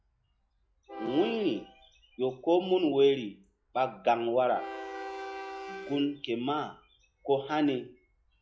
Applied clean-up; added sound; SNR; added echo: classical method log-MMSE.